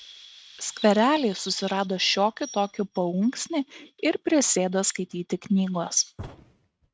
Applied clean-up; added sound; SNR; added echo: neural mask model RNNoise.